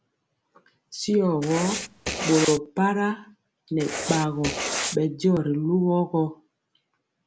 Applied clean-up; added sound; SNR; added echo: none; Writing; 5 dB; none.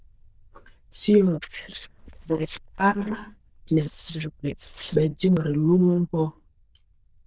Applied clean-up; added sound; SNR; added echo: neural diffusion model UNIVERSE++.